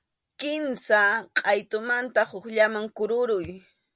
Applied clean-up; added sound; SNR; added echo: none; none; none; none.